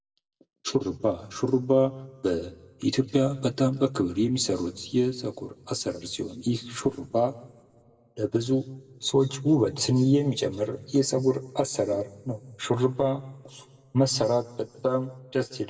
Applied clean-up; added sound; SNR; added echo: none; none; none; reverberation time 1.2 s.